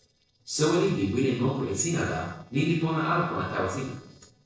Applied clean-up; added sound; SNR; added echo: neural separator model SepFormer DNS4.